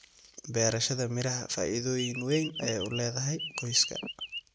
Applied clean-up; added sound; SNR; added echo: none; Chirp, tweet; 8 dB; none.